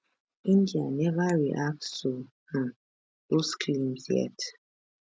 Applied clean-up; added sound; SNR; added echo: none; none; none; none.